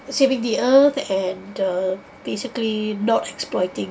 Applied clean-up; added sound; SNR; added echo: none; none; none; none.